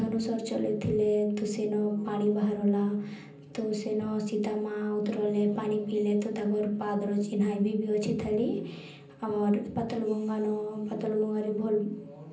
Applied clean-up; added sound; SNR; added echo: none; none; none; reverberation time 0.6 s.